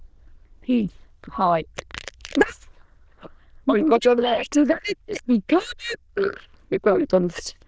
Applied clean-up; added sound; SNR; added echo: neural diffusion model UNIVERSE++.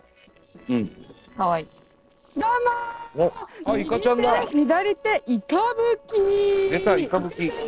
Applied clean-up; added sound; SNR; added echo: neural separator model SepFormer DNS4.